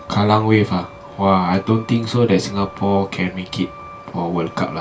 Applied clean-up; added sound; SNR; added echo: none; Truck; 19 dB; reverberation time 0.2 s.